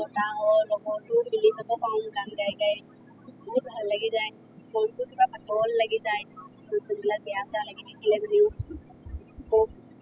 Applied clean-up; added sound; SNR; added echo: classical method spectral subtraction.